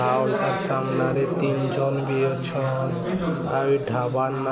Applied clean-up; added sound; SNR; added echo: none; none; none; none.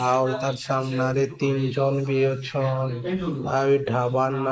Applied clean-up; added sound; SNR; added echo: neural mask model Resemble Enhance denoiser.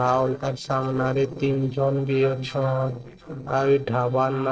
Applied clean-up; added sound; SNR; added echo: neural separator model SepFormer DNS4.